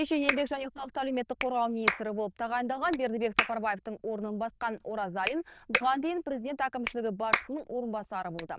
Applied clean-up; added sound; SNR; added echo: neural diffusion model UNIVERSE++.